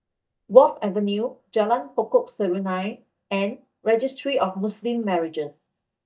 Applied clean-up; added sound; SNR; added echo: neural mask model DeepFilterNet 3.